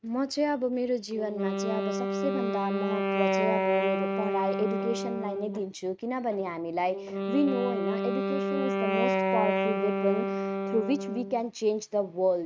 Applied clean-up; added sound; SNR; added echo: neural mask model RNNoise.